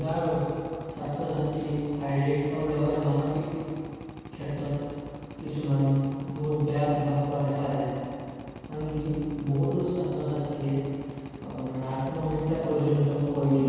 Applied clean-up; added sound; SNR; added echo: none; Drill; 15 dB; reverberation time 2.1 s.